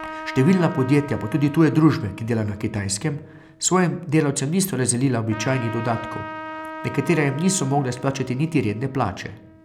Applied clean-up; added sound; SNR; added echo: none; Trumpet; 15 dB; none.